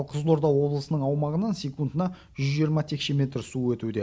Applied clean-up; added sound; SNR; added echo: none; none; none; none.